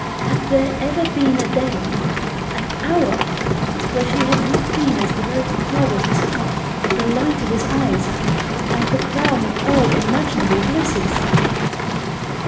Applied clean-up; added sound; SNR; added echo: none; Rain; -2 dB; reverberation time 1.1 s.